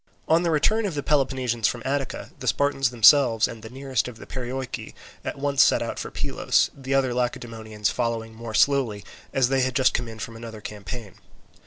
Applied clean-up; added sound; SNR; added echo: none; none; none; none.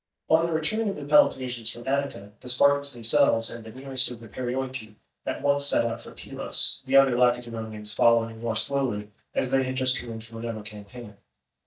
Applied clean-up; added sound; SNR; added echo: neural mask model DeepFilterNet 3.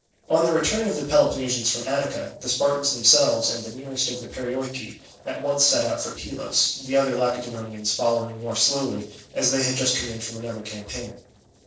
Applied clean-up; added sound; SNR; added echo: neural separator model SepFormer DNS4.